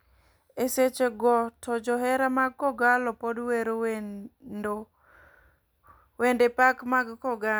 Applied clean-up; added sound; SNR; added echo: none; none; none; none.